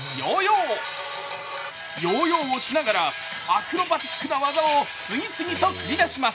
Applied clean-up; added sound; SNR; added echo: none; Tools; 12 dB; none.